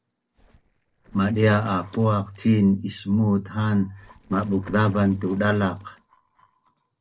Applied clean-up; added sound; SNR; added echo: neural separator model SepFormer DNS4.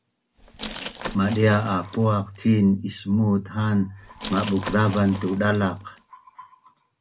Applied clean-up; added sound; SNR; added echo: none; Glass; 16 dB; none.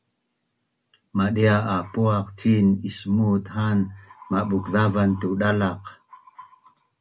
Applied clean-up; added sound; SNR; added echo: none; none; none; none.